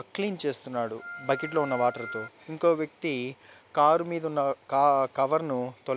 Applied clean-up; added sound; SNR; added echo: none; Organ; 12 dB; none.